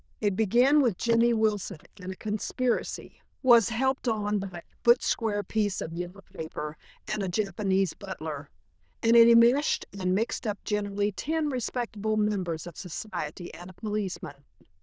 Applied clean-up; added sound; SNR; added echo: neural diffusion model UNIVERSE++.